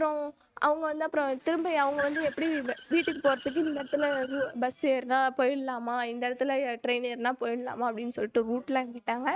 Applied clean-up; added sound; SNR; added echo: neural mask model RNNoise.